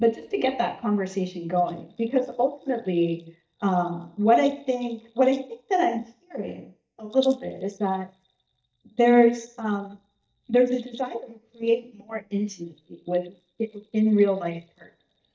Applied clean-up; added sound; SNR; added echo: neural mask model DeepFilterNet 3.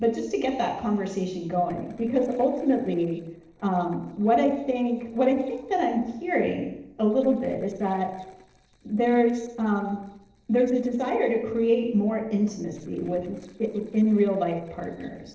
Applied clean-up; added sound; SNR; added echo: neural separator model SepFormer DNS4.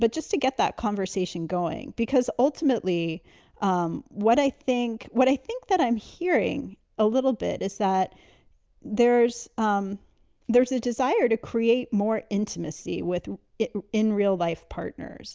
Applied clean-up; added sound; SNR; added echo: none; none; none; none.